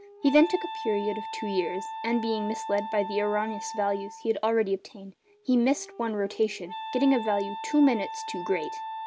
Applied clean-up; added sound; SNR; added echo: none; Wind instrument, woodwind instrument; 10 dB; none.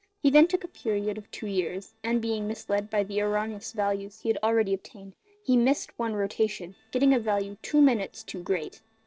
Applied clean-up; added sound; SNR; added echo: neural separator model SepFormer DNS4.